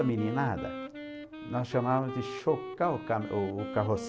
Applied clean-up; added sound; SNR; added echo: none; Wind instrument, woodwind instrument; 9 dB; none.